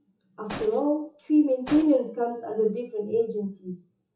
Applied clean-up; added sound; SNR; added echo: classical method WPE with log-MMSE.